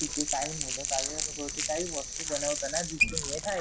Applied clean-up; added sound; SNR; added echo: none; Crackle + Sink (filling or washing) / Water tap, faucet; -3 dB; none.